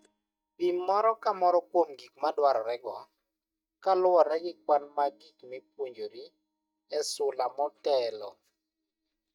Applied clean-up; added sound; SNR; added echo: neural mask model DeepFilterNet 3.